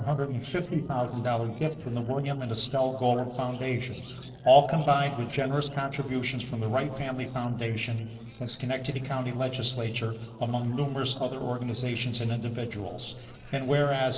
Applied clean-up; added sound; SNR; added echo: neural separator model SepFormer DNS4.